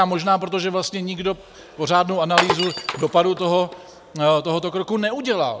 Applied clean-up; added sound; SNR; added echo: none; Glass; 5 dB; none.